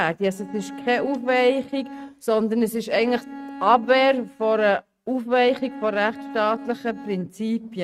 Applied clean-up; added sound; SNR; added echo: neural mask model RNNoise.